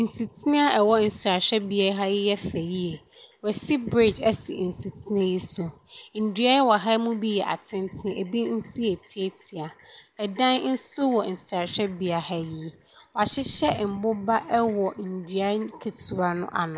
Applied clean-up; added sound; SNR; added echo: none; none; none; none.